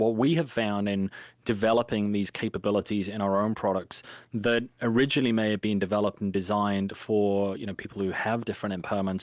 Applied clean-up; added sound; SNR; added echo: none; none; none; none.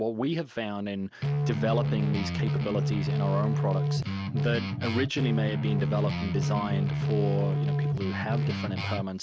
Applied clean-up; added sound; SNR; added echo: none; Guitar; -4 dB; none.